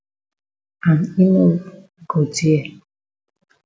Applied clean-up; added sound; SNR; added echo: none; none; none; none.